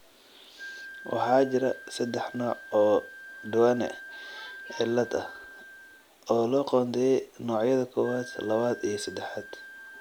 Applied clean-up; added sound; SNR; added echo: none; Wind instrument, woodwind instrument; 17 dB; none.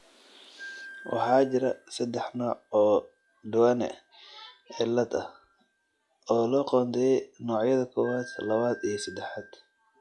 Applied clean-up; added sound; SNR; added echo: classical method log-MMSE.